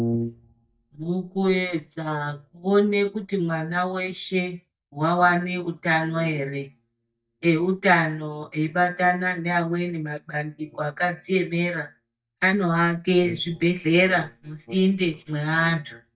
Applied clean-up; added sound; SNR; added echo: neural mask model DeepFilterNet 3.